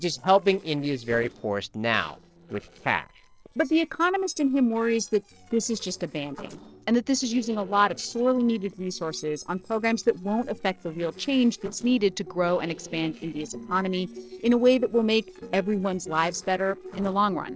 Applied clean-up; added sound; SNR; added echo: neural separator model SepFormer DNS4.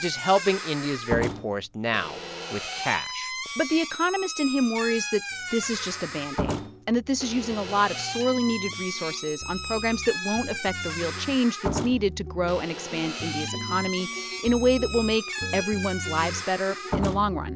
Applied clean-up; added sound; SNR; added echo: none; Squeak / Slam; 7 dB; none.